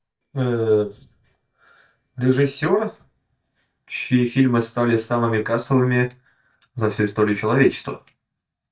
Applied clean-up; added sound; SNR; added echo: neural mask model DeepFilterNet 3.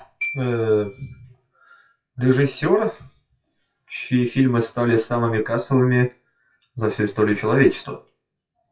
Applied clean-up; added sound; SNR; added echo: classical method WPE with log-MMSE.